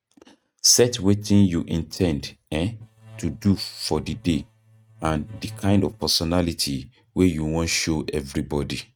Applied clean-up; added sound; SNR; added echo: neural mask model RNNoise.